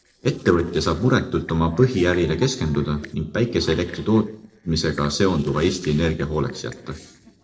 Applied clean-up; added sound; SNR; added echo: neural separator model SepFormer DNS4.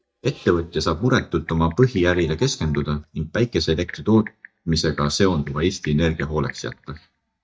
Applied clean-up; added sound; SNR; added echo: neural mask model DeepFilterNet 3.